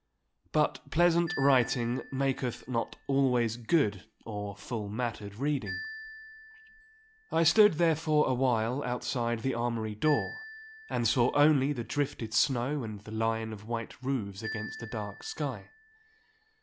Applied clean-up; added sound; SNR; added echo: none; Marimba, xylophone; 17 dB; none.